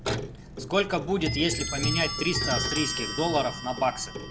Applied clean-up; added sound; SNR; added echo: none; Clock; 3 dB; none.